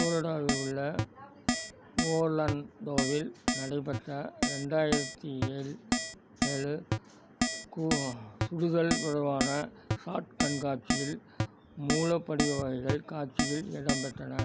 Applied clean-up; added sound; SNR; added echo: none; Keyboard (musical); 1 dB; none.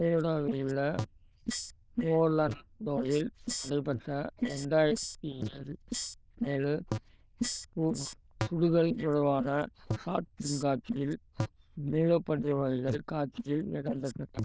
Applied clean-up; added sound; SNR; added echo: neural diffusion model UNIVERSE++.